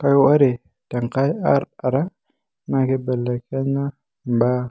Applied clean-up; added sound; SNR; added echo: none; none; none; none.